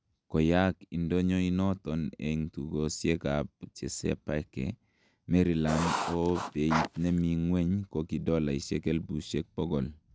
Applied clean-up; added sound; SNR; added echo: none; Writing; 4 dB; none.